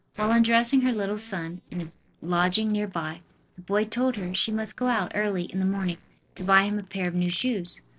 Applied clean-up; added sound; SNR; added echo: neural separator model SepFormer DNS4.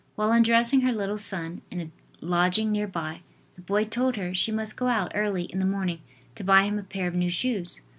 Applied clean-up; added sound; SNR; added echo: none; none; none; none.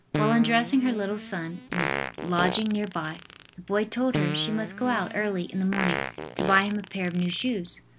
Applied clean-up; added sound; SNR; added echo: none; Fart; 7 dB; none.